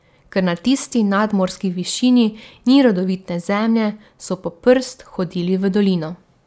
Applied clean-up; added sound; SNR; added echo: none; none; none; none.